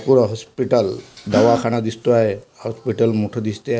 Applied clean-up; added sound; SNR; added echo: none; Gasp; 10 dB; none.